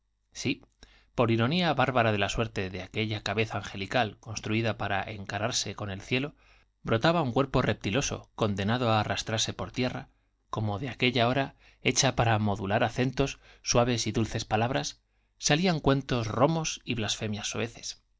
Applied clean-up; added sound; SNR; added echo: none; none; none; none.